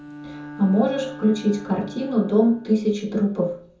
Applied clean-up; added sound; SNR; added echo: none; Bowed string instrument; 17 dB; reverberation time 0.6 s.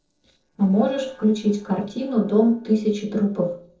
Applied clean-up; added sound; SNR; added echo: neural separator model SepFormer DNS4.